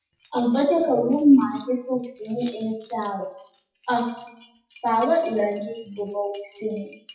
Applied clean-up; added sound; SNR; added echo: classical method WPE with log-MMSE.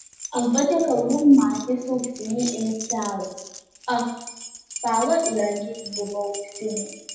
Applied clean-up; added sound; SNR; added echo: none; Keys jangling; 12 dB; reverberation time 0.9 s.